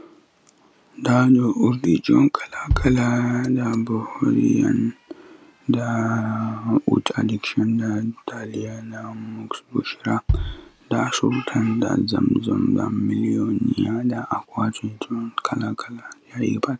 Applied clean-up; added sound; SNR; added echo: none; Bass drum; 7 dB; none.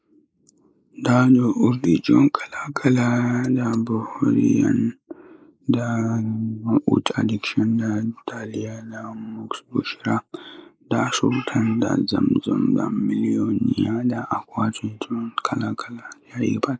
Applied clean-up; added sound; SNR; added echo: neural mask model Resemble Enhance denoiser.